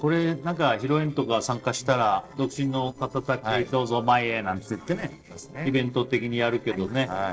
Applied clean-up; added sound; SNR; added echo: neural separator model SepFormer DNS4.